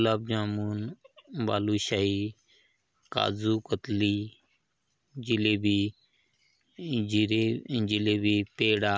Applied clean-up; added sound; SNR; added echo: none; none; none; none.